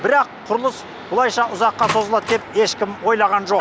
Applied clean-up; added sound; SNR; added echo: none; Door; 13 dB; none.